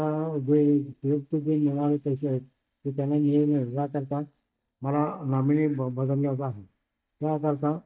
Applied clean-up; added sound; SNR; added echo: neural mask model DeepFilterNet 3.